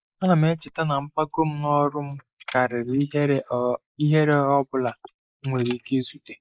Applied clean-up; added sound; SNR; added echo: neural mask model Resemble Enhance denoiser.